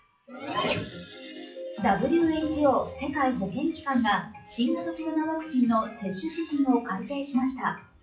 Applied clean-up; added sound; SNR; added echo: classical method WPE with log-MMSE.